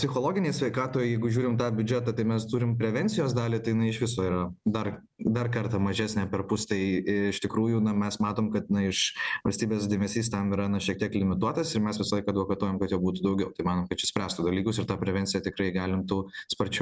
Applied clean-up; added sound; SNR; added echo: none; none; none; none.